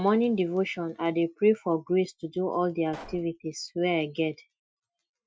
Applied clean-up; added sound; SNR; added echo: classical method Wiener filter.